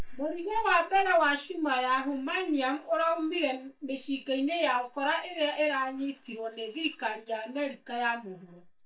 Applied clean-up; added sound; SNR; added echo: neural mask model DeepFilterNet 3.